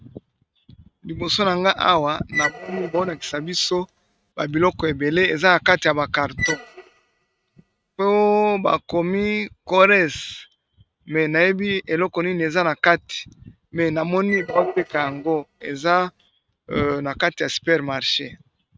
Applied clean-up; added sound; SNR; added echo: neural mask model RNNoise.